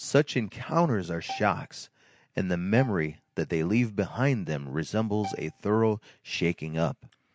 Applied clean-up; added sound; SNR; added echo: none; Bowed string instrument; 17 dB; none.